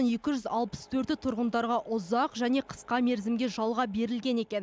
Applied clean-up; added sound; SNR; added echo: none; none; none; none.